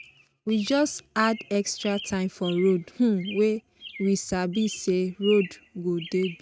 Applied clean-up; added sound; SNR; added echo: neural mask model RNNoise.